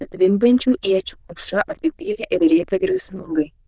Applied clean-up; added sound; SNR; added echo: neural diffusion model UNIVERSE++.